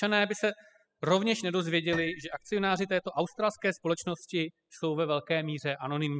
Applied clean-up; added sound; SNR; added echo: classical method spectral subtraction.